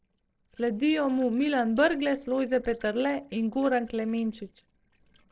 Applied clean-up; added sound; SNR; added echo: neural separator model SepFormer DNS4.